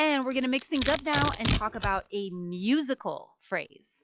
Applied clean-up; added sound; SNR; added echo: classical method log-MMSE.